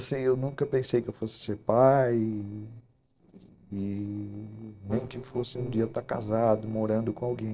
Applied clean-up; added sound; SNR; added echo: neural separator model SepFormer DNS4.